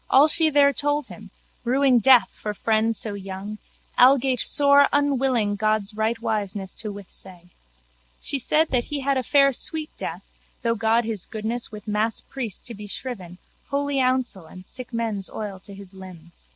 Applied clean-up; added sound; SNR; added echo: none; Knock; 19 dB; none.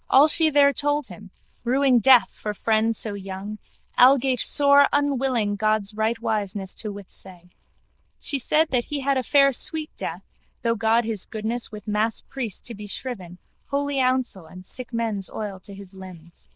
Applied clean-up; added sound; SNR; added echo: neural diffusion model UNIVERSE++.